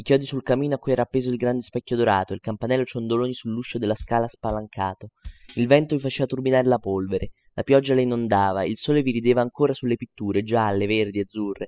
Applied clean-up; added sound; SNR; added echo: classical method spectral subtraction.